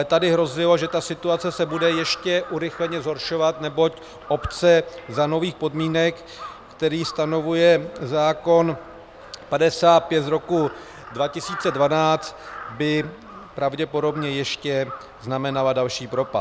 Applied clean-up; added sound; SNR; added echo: none; Crow; 17 dB; none.